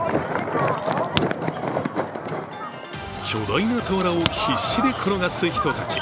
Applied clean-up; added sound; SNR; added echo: none; Crack; 11 dB; none.